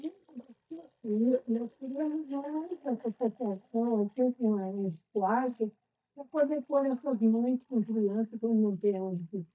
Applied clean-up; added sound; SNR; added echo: neural mask model DeepFilterNet 3.